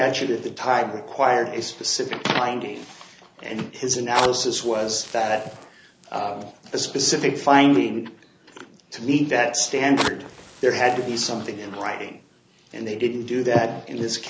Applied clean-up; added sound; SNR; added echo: none; Fire; 15 dB; none.